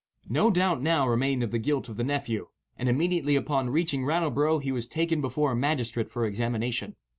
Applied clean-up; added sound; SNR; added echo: none; none; none; none.